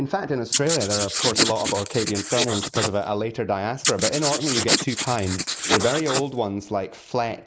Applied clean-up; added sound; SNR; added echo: neural mask model Resemble Enhance denoiser.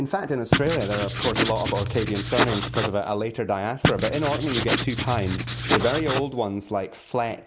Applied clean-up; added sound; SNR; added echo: none; Writing; -2 dB; none.